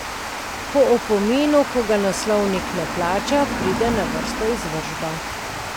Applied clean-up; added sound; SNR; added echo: none; Water; 5 dB; none.